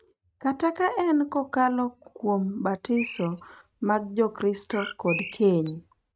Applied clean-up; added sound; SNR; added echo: neural mask model RNNoise.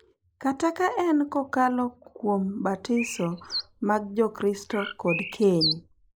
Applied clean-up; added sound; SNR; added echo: neural mask model Resemble Enhance denoiser.